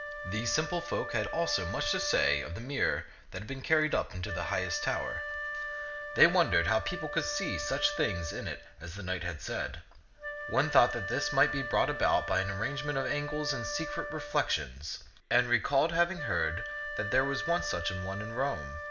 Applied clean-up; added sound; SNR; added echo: none; Wind instrument, woodwind instrument; 8 dB; none.